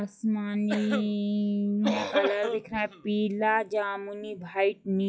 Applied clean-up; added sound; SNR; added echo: classical method log-MMSE.